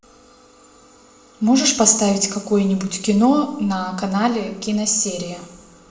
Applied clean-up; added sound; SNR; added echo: none; none; none; reverberation time 0.9 s.